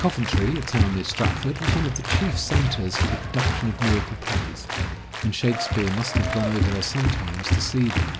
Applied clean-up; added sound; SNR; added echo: none; Applause; 0 dB; none.